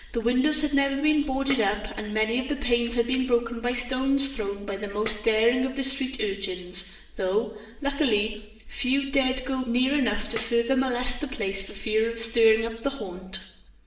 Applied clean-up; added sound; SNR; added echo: none; Tambourine; 5 dB; reverberation time 0.8 s.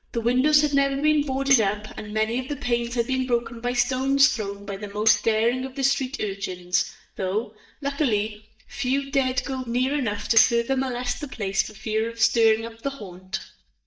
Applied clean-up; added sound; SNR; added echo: neural mask model DeepFilterNet 3.